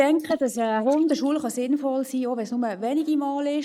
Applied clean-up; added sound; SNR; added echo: neural mask model Resemble Enhance denoiser.